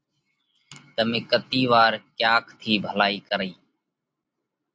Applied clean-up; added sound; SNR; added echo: none; none; none; none.